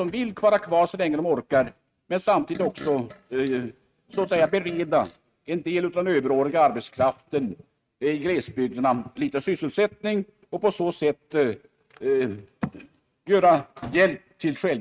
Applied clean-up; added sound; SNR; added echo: neural mask model RNNoise.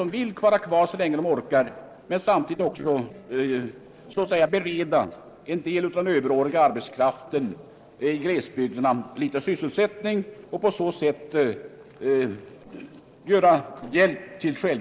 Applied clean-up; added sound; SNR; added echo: neural separator model SepFormer DNS4.